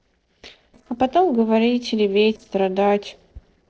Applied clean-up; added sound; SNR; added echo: neural separator model SepFormer DNS4.